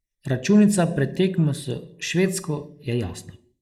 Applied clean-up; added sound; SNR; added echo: neural mask model Resemble Enhance denoiser.